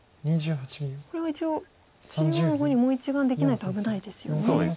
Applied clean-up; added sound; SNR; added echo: none; none; none; none.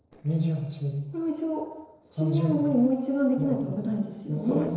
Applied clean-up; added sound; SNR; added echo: neural separator model SepFormer DNS4.